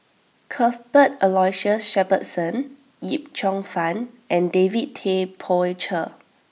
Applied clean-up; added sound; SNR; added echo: none; none; none; none.